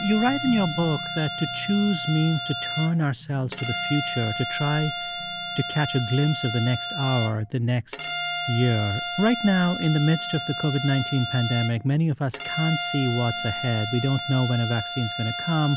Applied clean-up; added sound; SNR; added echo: none; Bowed string instrument; 6 dB; none.